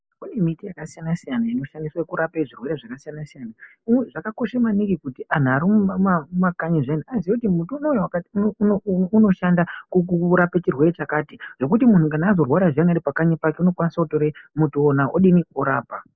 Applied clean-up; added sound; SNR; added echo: none; none; none; none.